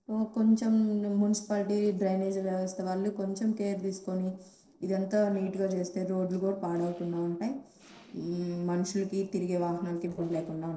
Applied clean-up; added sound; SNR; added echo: neural separator model SepFormer DNS4.